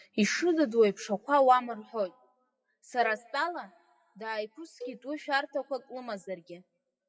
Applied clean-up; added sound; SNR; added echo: classical method WPE with log-MMSE.